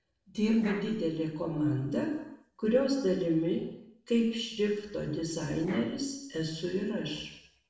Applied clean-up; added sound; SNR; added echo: neural separator model SepFormer DNS4.